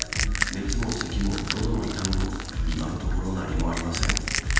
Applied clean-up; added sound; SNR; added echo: none; Crushing; 6 dB; reverberation time 0.7 s.